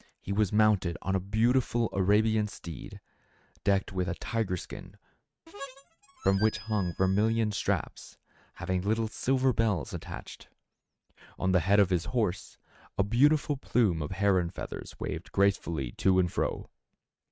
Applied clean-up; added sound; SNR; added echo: neural mask model RNNoise.